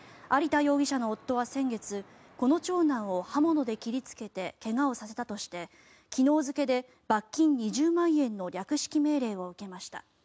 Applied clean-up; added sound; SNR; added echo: none; none; none; none.